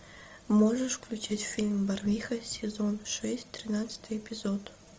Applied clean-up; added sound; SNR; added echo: none; none; none; none.